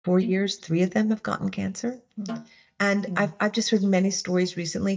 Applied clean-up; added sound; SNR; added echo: neural mask model DeepFilterNet 3.